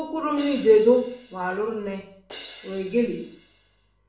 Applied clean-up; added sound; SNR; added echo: none; Crash cymbal; 19 dB; reverberation time 0.5 s.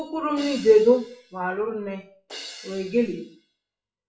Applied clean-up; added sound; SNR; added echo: classical method WPE with log-MMSE.